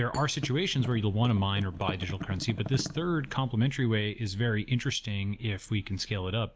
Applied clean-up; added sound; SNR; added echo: none; Thump, thud; 11 dB; none.